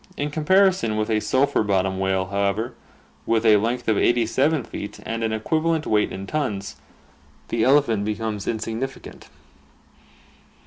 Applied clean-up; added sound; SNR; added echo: none; none; none; none.